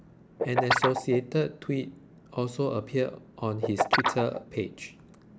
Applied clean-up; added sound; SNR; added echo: none; Guitar; 1 dB; none.